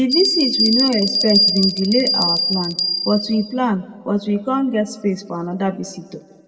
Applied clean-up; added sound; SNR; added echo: none; Bell; -1 dB; reverberation time 1.0 s.